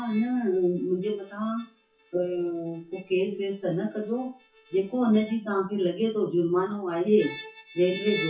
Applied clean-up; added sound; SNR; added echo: classical method WPE with log-MMSE.